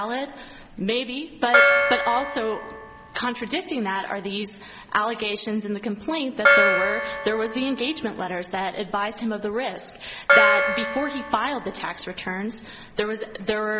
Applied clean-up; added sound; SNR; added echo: none; Gong; -2 dB; none.